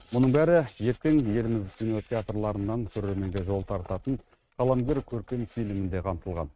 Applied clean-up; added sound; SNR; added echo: neural mask model RNNoise.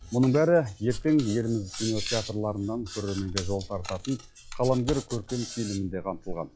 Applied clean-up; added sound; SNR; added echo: classical method log-MMSE.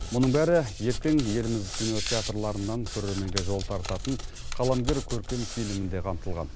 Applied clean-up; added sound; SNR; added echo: none; Hands; 5 dB; none.